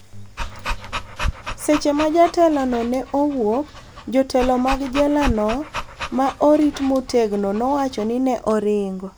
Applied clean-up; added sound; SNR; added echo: none; Dog; 10 dB; none.